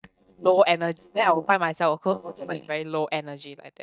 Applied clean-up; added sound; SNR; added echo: neural mask model DeepFilterNet 3.